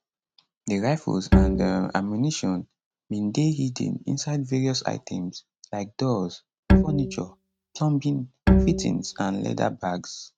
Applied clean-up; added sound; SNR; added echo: neural mask model RNNoise.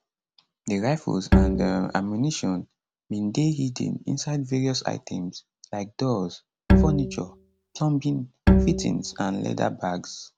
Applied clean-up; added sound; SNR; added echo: none; Bowed string instrument; -5 dB; none.